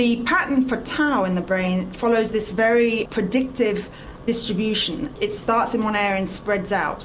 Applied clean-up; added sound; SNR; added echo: none; none; none; none.